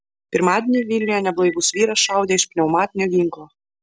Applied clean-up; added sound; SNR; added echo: none; Telephone; 19 dB; none.